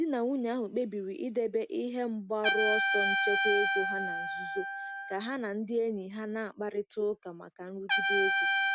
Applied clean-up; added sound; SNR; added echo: none; Trumpet; 0 dB; none.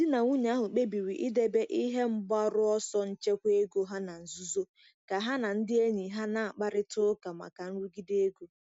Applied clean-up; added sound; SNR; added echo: none; none; none; none.